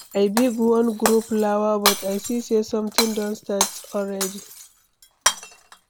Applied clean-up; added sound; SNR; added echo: none; Shatter; 5 dB; none.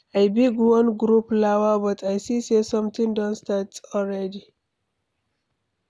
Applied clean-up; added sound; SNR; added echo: none; none; none; none.